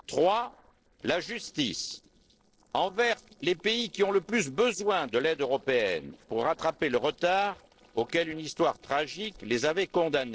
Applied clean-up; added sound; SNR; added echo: neural separator model SepFormer DNS4.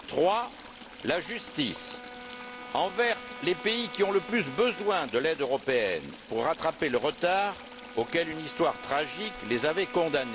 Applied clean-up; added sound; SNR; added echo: none; Stream / Trickle, dribble + Brass instrument; 13 dB; none.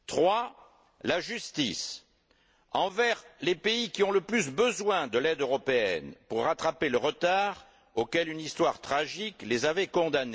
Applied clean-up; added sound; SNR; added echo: none; none; none; none.